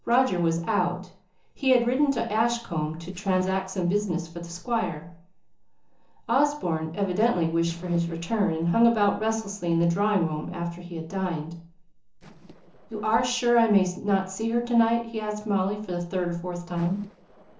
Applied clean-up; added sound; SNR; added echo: neural separator model SepFormer DNS4.